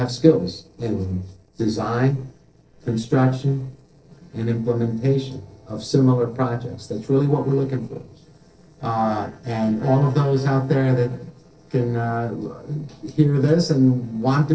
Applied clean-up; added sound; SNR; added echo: neural separator model SepFormer DNS4.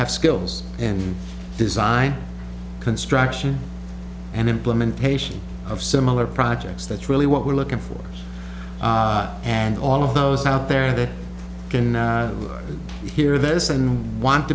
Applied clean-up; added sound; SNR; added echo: none; none; none; none.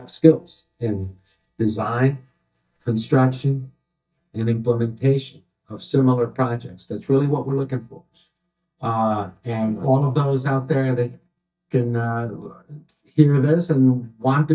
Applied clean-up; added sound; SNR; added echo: neural mask model DeepFilterNet 3.